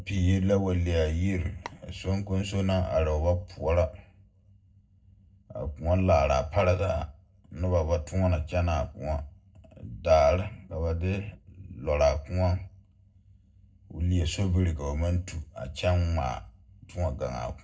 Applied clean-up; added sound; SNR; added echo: neural separator model SepFormer DNS4.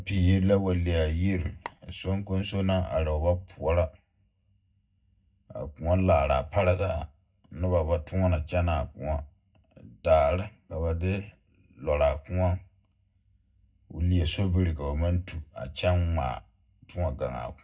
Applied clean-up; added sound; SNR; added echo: neural mask model DeepFilterNet 3.